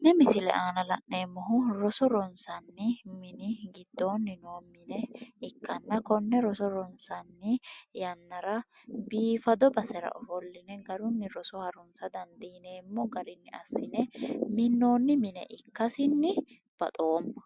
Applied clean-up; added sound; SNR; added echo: none; none; none; none.